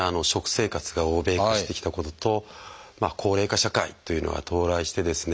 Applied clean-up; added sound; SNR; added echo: none; none; none; none.